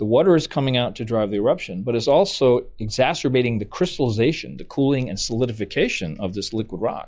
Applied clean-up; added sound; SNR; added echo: classical method log-MMSE.